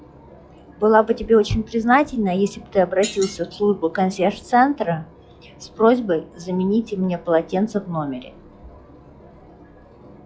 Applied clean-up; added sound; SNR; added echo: classical method log-MMSE.